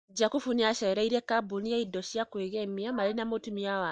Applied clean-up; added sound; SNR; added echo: neural mask model DeepFilterNet 3.